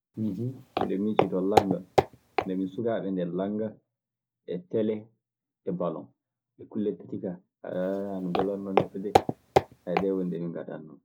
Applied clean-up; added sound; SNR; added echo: none; Walk, footsteps; -3 dB; none.